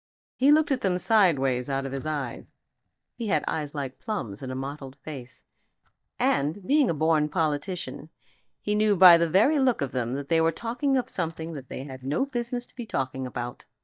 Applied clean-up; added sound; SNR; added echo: neural mask model DeepFilterNet 3.